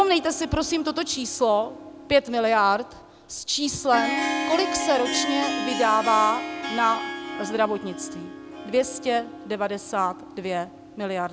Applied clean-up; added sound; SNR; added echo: none; Harp; 7 dB; none.